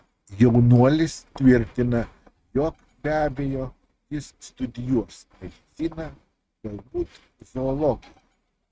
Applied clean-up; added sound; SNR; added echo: neural mask model RNNoise.